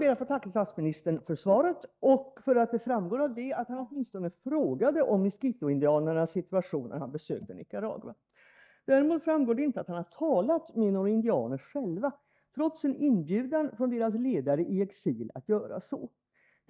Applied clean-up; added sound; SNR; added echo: neural mask model DeepFilterNet 3.